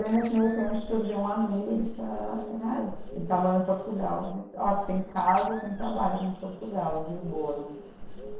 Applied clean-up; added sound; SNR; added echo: neural separator model SepFormer DNS4.